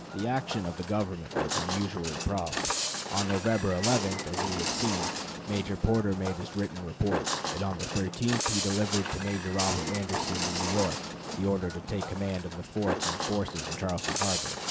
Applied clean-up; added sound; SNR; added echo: none; Walk, footsteps; 2 dB; none.